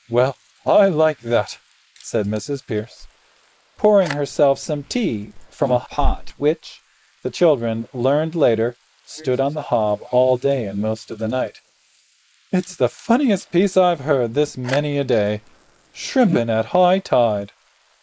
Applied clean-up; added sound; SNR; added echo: neural mask model Resemble Enhance denoiser.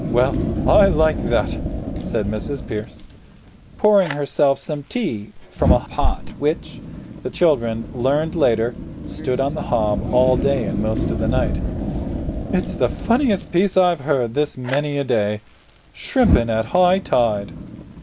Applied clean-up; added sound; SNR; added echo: none; Fire; 5 dB; none.